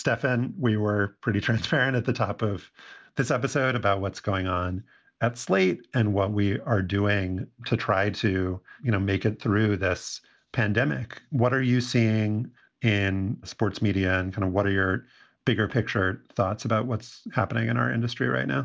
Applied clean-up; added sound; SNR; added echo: none; none; none; none.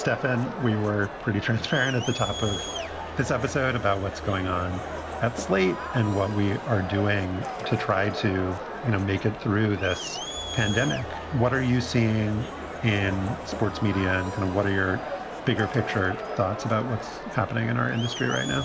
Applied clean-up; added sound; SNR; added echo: none; Crowd; 8 dB; none.